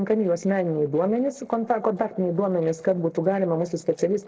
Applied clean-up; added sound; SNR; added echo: neural separator model SepFormer DNS4.